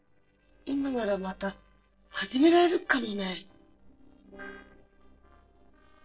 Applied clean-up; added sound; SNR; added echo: neural separator model SepFormer DNS4.